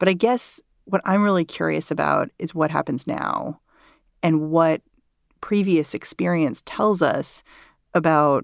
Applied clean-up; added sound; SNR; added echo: none; none; none; none.